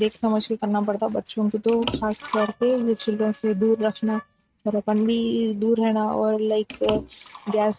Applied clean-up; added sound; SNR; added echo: neural mask model RNNoise.